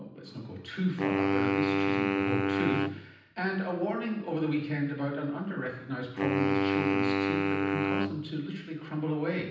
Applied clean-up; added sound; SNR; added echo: none; Wind instrument, woodwind instrument; -3 dB; reverberation time 0.9 s.